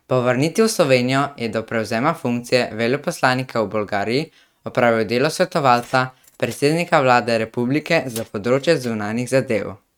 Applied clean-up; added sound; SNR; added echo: neural mask model RNNoise.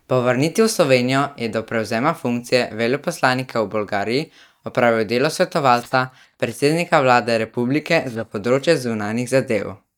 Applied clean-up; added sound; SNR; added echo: neural mask model DeepFilterNet 3.